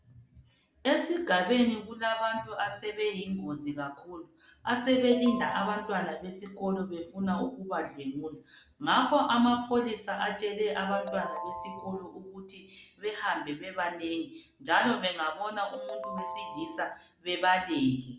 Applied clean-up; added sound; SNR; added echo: none; Ringtone; 10 dB; none.